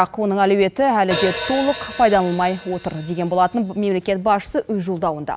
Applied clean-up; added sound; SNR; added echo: none; Hi-hat; 12 dB; none.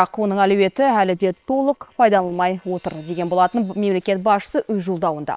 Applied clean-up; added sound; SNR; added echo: neural separator model SepFormer WHAM!.